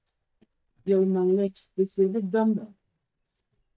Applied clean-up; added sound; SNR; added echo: neural mask model DeepFilterNet 3.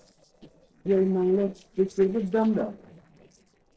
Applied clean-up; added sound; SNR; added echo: neural separator model SepFormer DNS4.